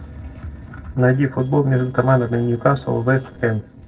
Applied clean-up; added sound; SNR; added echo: neural separator model SepFormer DNS4.